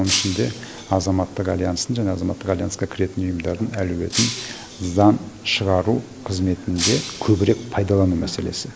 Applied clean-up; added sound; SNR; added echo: none; Shatter; 8 dB; none.